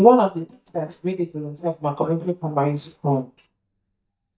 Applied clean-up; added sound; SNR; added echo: neural mask model DeepFilterNet 3.